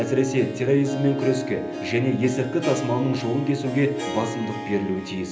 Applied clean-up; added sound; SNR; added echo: none; Harp; 7 dB; reverberation time 0.5 s.